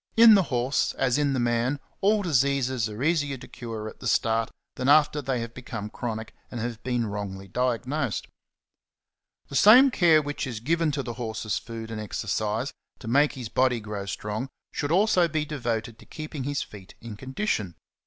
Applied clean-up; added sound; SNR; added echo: none; none; none; none.